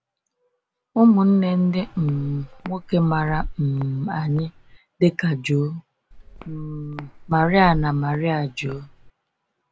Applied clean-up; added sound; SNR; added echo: none; Walk, footsteps; 14 dB; none.